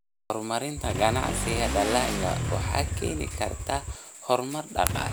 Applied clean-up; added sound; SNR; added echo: none; Motorcycle / Accelerating, revving, vroom; 3 dB; none.